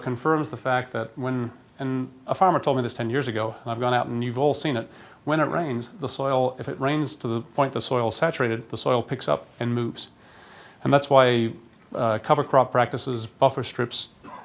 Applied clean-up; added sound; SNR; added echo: none; none; none; none.